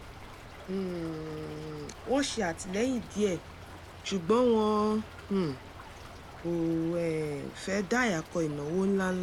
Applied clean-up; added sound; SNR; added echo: none; Stream / Trickle, dribble; 15 dB; none.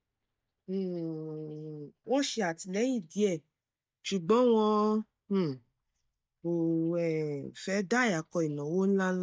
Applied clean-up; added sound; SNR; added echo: neural mask model DeepFilterNet 3.